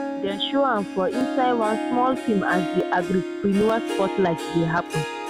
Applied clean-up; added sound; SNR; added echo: none; Harp; 5 dB; none.